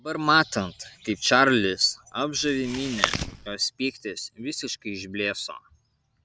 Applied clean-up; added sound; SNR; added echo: none; Chewing, mastication; 5 dB; none.